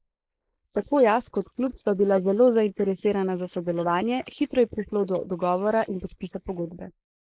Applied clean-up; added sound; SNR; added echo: neural mask model Resemble Enhance denoiser.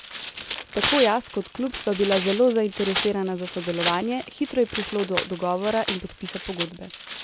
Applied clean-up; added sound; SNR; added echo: none; Tearing; 7 dB; none.